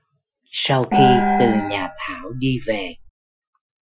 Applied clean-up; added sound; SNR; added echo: classical method Wiener filter.